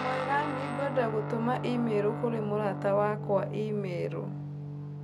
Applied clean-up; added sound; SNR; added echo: none; Guitar; 5 dB; none.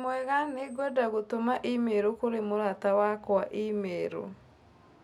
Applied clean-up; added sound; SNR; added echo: none; none; none; none.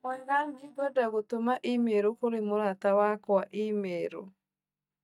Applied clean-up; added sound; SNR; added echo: neural mask model DeepFilterNet 3.